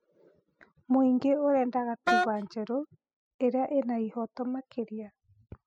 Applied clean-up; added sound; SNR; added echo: classical method spectral subtraction.